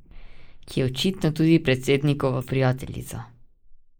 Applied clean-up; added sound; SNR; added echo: neural mask model Resemble Enhance denoiser.